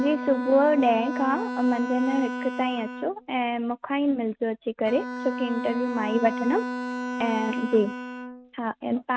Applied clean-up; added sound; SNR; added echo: neural mask model RNNoise.